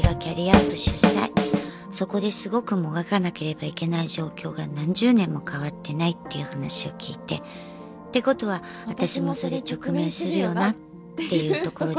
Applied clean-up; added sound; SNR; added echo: none; Drum / Drum kit; -5 dB; none.